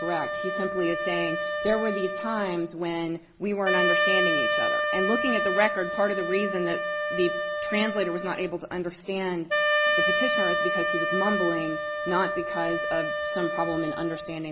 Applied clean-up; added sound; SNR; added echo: none; Wind instrument, woodwind instrument; -1 dB; none.